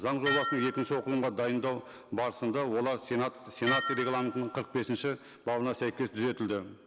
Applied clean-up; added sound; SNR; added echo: none; Dishes, pots, and pans; 7 dB; none.